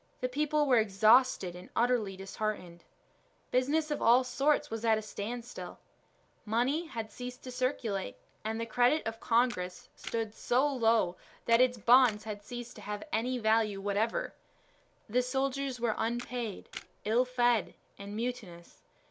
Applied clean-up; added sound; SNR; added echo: none; Camera; 19 dB; none.